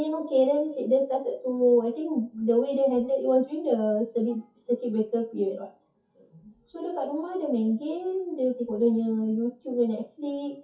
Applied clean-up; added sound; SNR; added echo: classical method WPE with log-MMSE.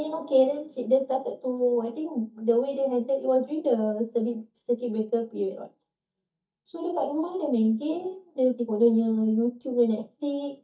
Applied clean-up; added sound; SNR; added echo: neural mask model DeepFilterNet 3.